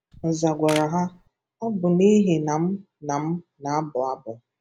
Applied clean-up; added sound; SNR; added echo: none; Camera; 15 dB; none.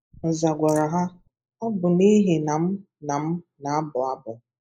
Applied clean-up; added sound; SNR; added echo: neural mask model Resemble Enhance denoiser.